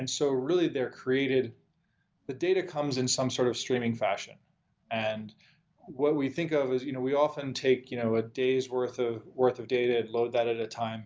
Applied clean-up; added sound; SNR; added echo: none; none; none; none.